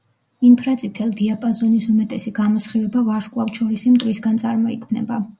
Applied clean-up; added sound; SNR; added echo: none; none; none; none.